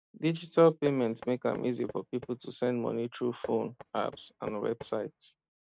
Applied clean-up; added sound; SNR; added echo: neural mask model RNNoise.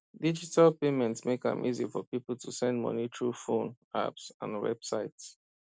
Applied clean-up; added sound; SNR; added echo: none; none; none; none.